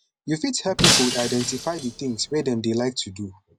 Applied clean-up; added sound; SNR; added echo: none; Shatter; -1 dB; none.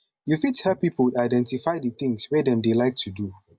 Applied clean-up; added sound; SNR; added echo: none; none; none; none.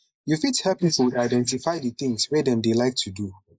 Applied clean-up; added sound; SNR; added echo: neural mask model Resemble Enhance denoiser.